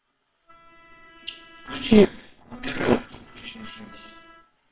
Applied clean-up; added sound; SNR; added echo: neural separator model SepFormer WHAMR!.